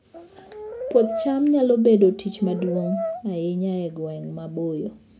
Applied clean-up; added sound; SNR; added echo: none; Brass instrument; 10 dB; none.